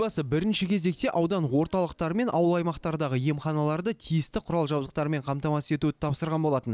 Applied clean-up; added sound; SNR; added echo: none; none; none; none.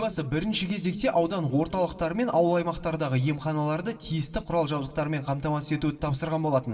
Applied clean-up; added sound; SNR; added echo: none; none; none; reverberation time 1.6 s.